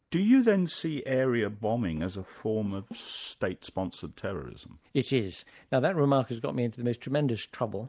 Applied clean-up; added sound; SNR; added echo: neural mask model Resemble Enhance denoiser.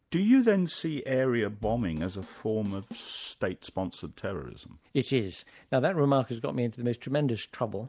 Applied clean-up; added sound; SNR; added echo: none; Drum kit; 19 dB; none.